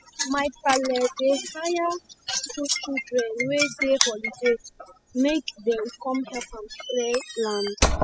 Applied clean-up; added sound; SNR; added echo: classical method spectral subtraction.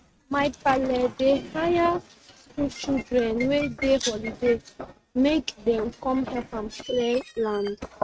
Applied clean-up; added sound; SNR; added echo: neural mask model RNNoise.